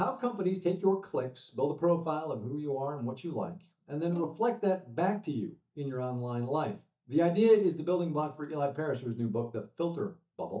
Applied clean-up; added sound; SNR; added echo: neural mask model DeepFilterNet 3.